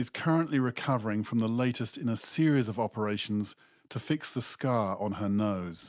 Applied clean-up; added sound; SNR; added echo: none; none; none; none.